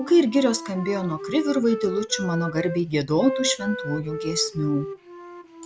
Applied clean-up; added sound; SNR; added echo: none; Wind instrument, woodwind instrument; 9 dB; none.